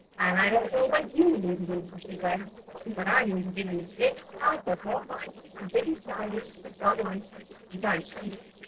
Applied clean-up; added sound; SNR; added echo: neural separator model SepFormer DNS4.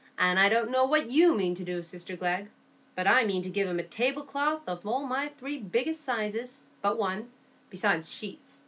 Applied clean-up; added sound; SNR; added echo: none; none; none; none.